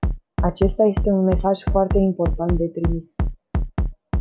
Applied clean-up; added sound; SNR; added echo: none; Bass drum; 2 dB; none.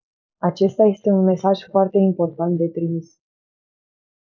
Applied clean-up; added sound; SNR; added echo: neural mask model Resemble Enhance denoiser.